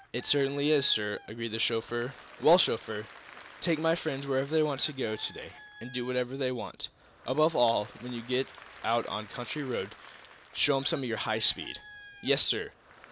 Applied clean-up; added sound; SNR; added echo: none; Chicken, rooster + Applause / Crowd; 19 dB; none.